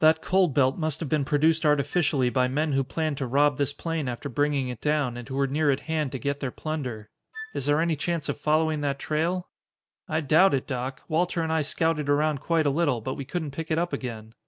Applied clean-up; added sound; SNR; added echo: none; Wind instrument, woodwind instrument; 17 dB; none.